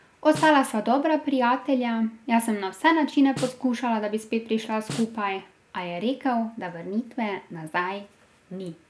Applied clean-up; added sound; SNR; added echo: none; Snare drum; 15 dB; none.